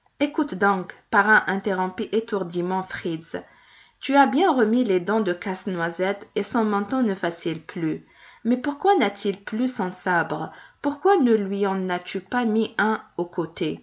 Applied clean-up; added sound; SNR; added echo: none; none; none; none.